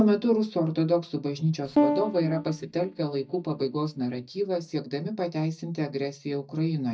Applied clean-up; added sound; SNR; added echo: neural mask model DeepFilterNet 3.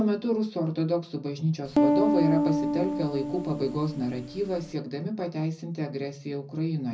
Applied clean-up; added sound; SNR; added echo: none; Piano; -2 dB; reverberation time 0.4 s.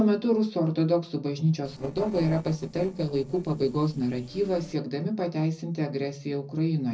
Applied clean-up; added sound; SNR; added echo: neural separator model SepFormer DNS4.